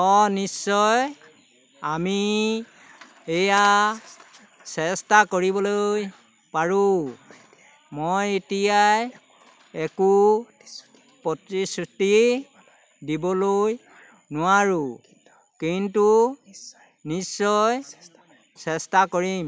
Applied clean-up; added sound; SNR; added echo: none; none; none; none.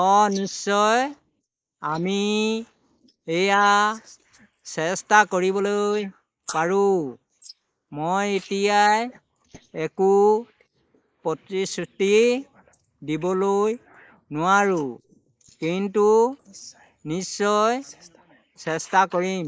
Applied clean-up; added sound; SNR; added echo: neural mask model Resemble Enhance denoiser.